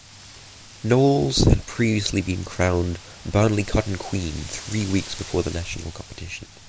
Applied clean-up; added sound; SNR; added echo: none; Wind; 19 dB; none.